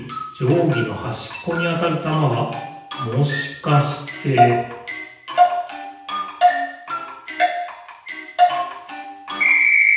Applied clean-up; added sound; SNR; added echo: none; none; none; reverberation time 0.9 s.